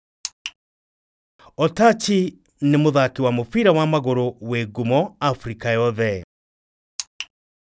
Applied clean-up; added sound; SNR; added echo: none; none; none; none.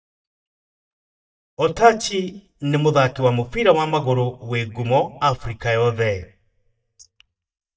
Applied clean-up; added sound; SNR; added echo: neural mask model DeepFilterNet 3.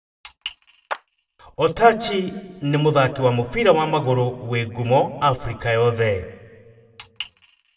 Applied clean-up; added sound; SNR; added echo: none; Clapping; 16 dB; reverberation time 1.0 s.